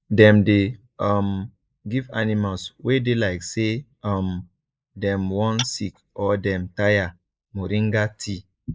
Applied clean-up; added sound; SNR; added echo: neural mask model Resemble Enhance denoiser.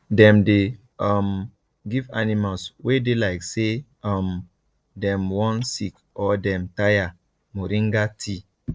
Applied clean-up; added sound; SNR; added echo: neural separator model SepFormer DNS4.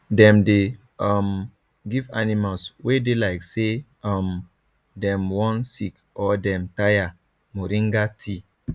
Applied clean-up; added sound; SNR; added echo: none; none; none; none.